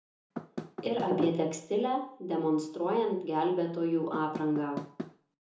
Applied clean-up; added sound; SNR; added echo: none; Knock / Wood; 10 dB; reverberation time 0.6 s.